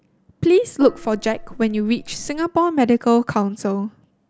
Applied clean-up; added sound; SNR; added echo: none; Gong; 17 dB; none.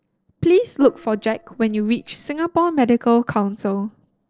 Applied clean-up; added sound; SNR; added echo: neural separator model SepFormer DNS4.